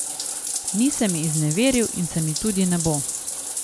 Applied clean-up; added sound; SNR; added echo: none; Bathtub (filling or washing); 3 dB; none.